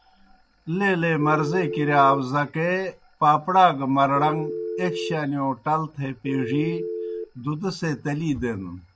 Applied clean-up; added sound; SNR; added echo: none; Telephone; 10 dB; none.